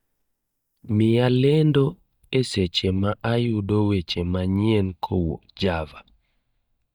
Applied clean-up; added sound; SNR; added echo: neural mask model DeepFilterNet 3.